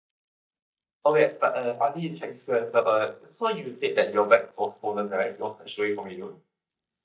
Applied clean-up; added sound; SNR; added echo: neural mask model DeepFilterNet 3.